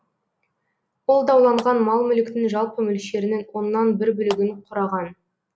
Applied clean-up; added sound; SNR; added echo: none; Clapping; 18 dB; none.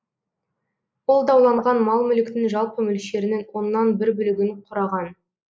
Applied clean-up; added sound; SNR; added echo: neural mask model Resemble Enhance denoiser.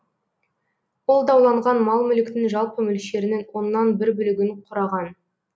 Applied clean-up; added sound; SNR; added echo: none; none; none; none.